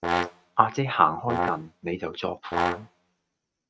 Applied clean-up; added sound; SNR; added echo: neural mask model RNNoise.